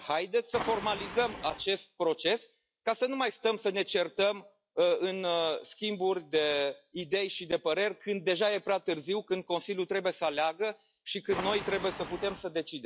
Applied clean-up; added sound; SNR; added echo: classical method log-MMSE.